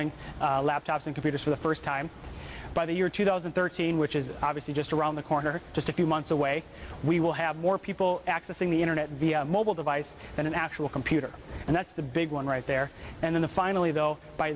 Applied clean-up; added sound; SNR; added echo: none; none; none; none.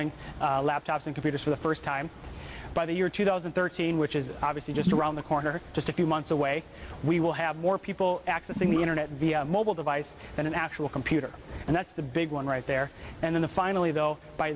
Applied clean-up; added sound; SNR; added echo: none; Gurgling / Liquid; 4 dB; none.